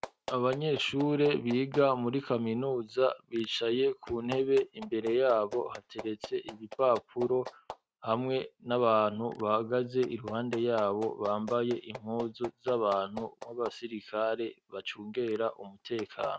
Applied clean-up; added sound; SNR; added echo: neural mask model RNNoise.